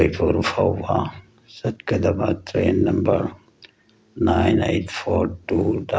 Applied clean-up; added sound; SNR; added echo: none; none; none; none.